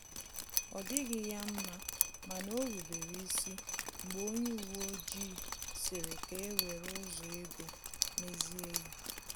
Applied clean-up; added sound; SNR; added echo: none; Drip; -2 dB; none.